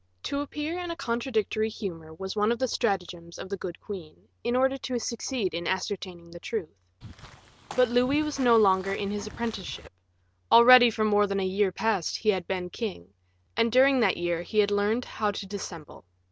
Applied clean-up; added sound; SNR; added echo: none; Walk, footsteps / Bird vocalization, bird call, bird song; 17 dB; none.